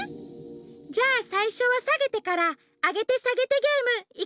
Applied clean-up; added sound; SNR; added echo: none; none; none; none.